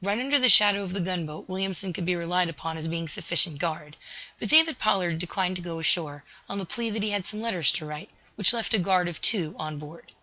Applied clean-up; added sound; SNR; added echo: none; none; none; none.